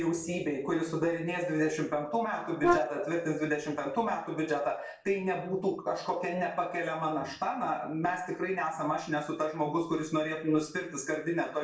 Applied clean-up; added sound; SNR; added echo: neural separator model SepFormer DNS4.